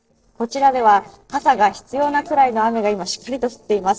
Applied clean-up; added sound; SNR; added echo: neural separator model SepFormer DNS4.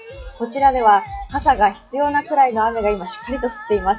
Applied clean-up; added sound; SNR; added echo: classical method WPE with log-MMSE.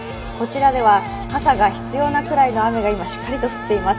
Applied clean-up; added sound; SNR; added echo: none; Bowed string instrument; 13 dB; reverberation time 0.5 s.